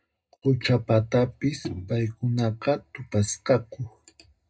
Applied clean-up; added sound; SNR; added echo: neural mask model DeepFilterNet 3.